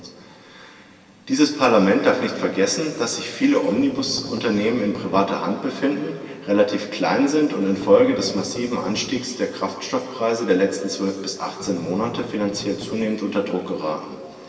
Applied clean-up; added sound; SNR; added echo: none; Strum; 15 dB; reverberation time 2.4 s.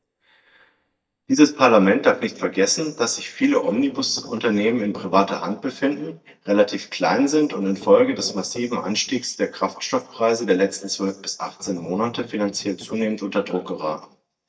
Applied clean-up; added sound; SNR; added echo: neural mask model DeepFilterNet 3.